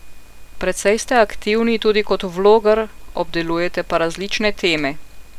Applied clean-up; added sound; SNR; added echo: none; none; none; none.